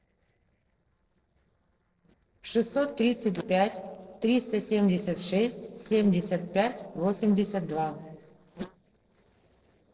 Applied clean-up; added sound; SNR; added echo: neural separator model SepFormer DNS4.